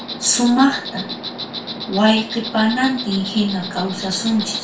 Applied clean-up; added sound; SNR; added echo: none; Insect; 9 dB; reverberation time 0.4 s.